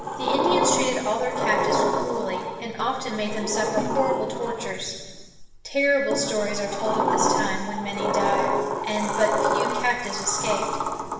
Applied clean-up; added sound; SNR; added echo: none; Sliding door; 0 dB; reverberation time 1.4 s.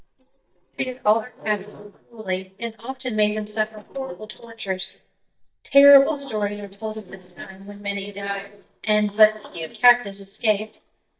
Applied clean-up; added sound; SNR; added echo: neural mask model DeepFilterNet 3.